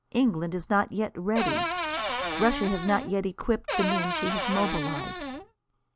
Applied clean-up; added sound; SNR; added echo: none; Cupboard open or close / Door; 1 dB; none.